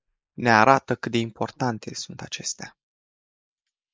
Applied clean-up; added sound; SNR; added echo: neural mask model Resemble Enhance denoiser.